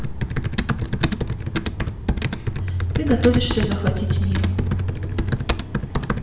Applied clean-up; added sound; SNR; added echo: none; Computer keyboard; -4 dB; reverberation time 0.9 s.